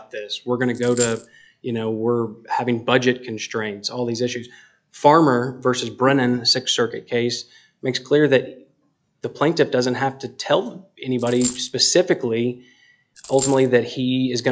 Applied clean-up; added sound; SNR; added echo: classical method log-MMSE.